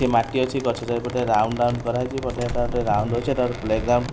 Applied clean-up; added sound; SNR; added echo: none; Squeak + Doorbell; 10 dB; none.